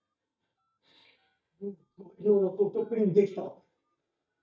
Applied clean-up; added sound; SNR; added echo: neural mask model DeepFilterNet 3.